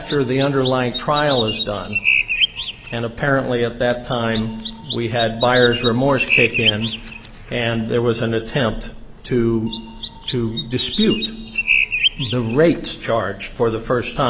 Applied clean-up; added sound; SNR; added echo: none; Chirp, tweet; 3 dB; none.